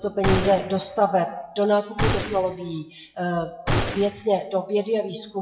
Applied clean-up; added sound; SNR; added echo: classical method WPE with log-MMSE.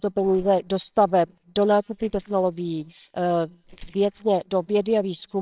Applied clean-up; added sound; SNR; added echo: neural separator model SepFormer WHAMR!.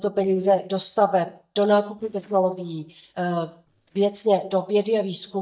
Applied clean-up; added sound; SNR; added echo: neural mask model DeepFilterNet 3.